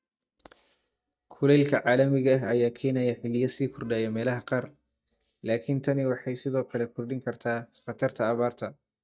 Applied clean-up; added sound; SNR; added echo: neural mask model DeepFilterNet 3.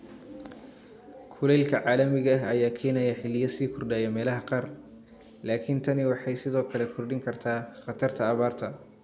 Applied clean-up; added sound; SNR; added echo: none; none; none; none.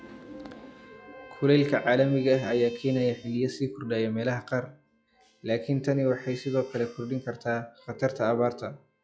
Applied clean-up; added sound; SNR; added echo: classical method log-MMSE.